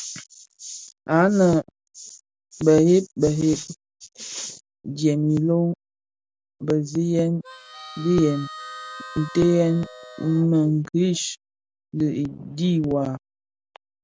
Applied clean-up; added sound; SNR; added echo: none; Harmonica; 16 dB; none.